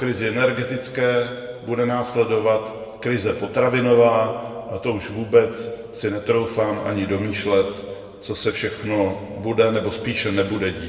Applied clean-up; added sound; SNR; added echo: none; none; none; reverberation time 1.8 s.